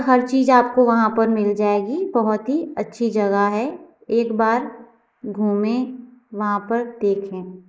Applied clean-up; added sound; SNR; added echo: neural mask model Resemble Enhance denoiser.